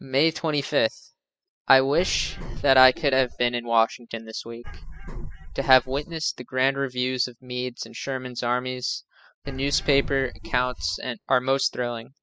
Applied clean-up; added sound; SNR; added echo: classical method spectral subtraction.